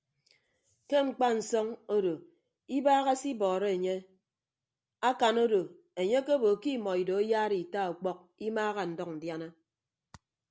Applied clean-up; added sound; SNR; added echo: none; none; none; none.